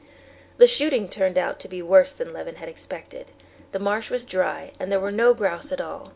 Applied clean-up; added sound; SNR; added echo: none; none; none; none.